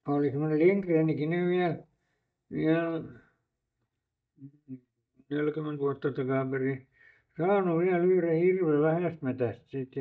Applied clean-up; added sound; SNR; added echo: neural mask model DeepFilterNet 3.